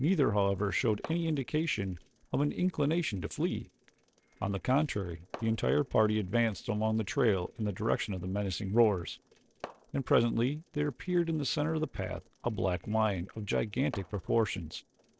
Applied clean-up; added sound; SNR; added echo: neural separator model SepFormer DNS4.